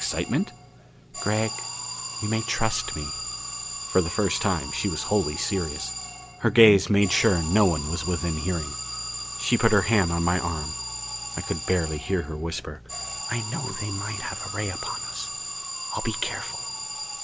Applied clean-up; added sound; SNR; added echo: none; Alarm; 7 dB; none.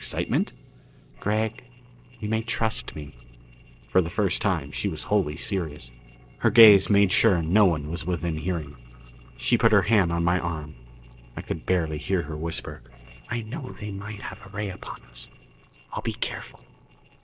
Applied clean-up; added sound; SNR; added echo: neural separator model SepFormer DNS4.